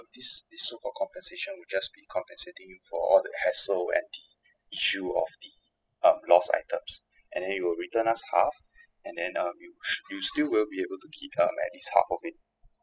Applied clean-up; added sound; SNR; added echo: classical method spectral subtraction.